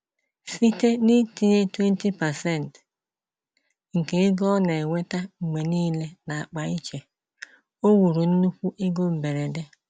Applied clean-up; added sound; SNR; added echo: none; none; none; none.